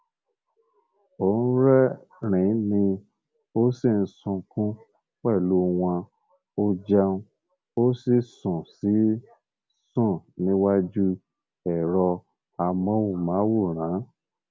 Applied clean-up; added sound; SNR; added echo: none; none; none; none.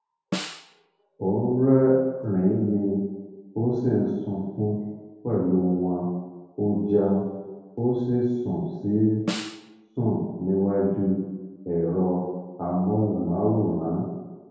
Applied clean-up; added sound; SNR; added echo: none; Snare drum; 12 dB; reverberation time 1.2 s.